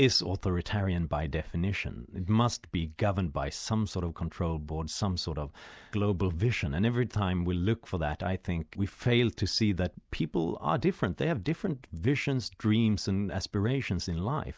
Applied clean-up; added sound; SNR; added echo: none; none; none; none.